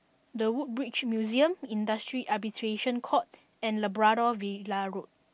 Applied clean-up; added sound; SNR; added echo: none; none; none; none.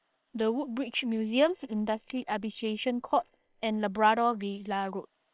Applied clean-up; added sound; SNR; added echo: neural separator model SepFormer WHAM!.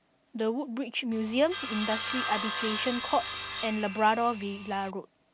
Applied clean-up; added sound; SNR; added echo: none; Sawing; 6 dB; none.